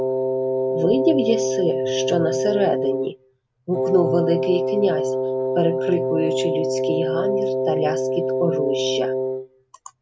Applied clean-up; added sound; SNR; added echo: none; Wind instrument, woodwind instrument; -2 dB; none.